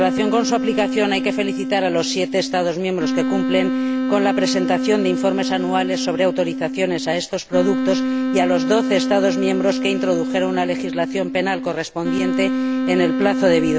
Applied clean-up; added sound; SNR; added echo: none; Wind instrument, woodwind instrument; 1 dB; none.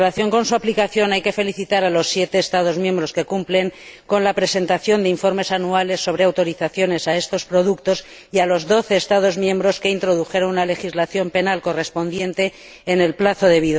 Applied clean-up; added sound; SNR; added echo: none; none; none; none.